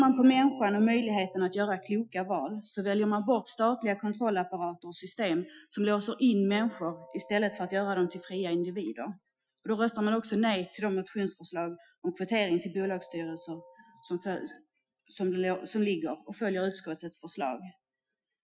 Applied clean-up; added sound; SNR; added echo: classical method Wiener filter.